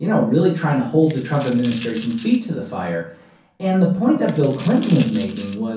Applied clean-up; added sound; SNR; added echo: none; Coin (dropping); 12 dB; reverberation time 0.6 s.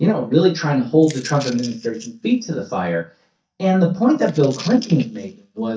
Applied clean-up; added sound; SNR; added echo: neural mask model DeepFilterNet 3.